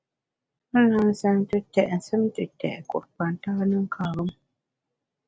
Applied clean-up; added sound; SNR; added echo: none; none; none; none.